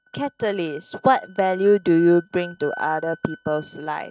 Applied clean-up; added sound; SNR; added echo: neural mask model RNNoise.